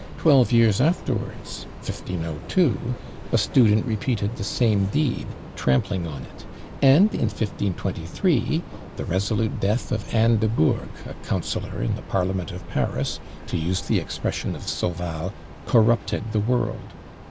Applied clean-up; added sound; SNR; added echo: none; Train; 13 dB; none.